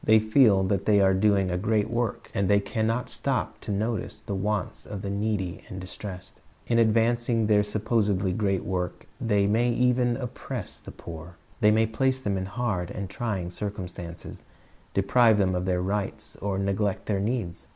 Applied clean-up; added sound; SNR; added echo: none; none; none; none.